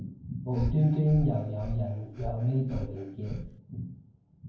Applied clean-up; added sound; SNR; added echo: none; Breathing; 9 dB; reverberation time 0.9 s.